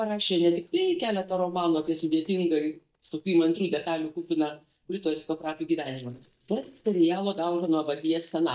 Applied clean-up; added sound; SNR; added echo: neural mask model DeepFilterNet 3.